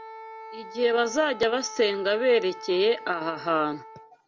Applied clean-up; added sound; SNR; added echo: none; Wind instrument, woodwind instrument; 16 dB; none.